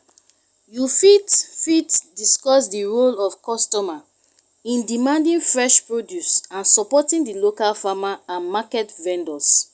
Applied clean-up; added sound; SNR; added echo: none; none; none; none.